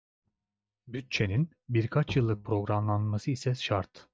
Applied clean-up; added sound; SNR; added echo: neural mask model DeepFilterNet 3.